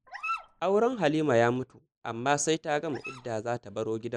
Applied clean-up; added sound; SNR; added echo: neural mask model Resemble Enhance denoiser.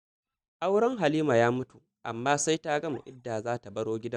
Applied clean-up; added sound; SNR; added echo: neural mask model DeepFilterNet 3.